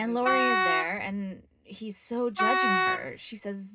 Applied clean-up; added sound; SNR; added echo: none; Wind instrument, woodwind instrument; -5 dB; reverberation time 0.2 s.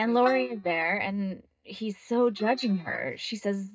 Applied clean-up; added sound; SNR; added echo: neural mask model DeepFilterNet 3.